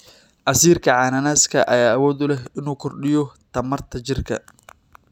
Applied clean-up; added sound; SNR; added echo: none; none; none; none.